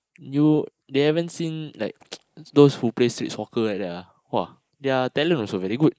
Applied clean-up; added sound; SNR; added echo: neural mask model Resemble Enhance denoiser.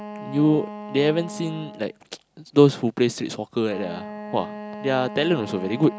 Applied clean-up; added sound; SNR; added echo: none; Wind instrument, woodwind instrument; 13 dB; none.